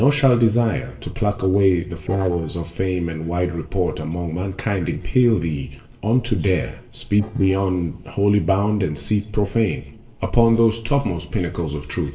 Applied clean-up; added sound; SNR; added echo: neural separator model SepFormer DNS4.